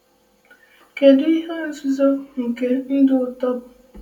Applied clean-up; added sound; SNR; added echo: none; none; none; reverberation time 0.2 s.